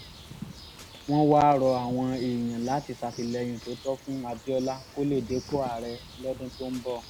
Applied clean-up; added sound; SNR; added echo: none; Bird; 18 dB; none.